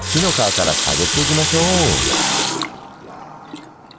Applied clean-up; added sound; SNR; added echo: none; Water tap, faucet; -1 dB; none.